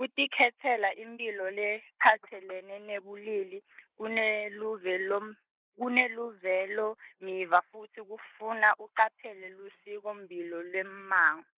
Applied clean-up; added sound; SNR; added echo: neural mask model Resemble Enhance denoiser.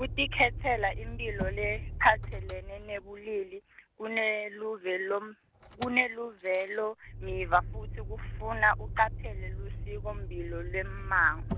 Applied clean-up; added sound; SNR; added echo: none; Motor vehicle (road); 7 dB; none.